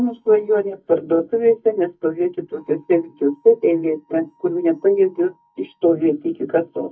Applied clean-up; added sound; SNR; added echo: neural mask model DeepFilterNet 3.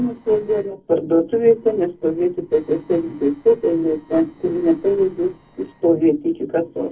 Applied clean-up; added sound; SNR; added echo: neural separator model SepFormer DNS4.